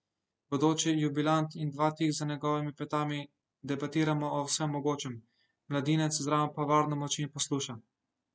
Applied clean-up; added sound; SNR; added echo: none; none; none; none.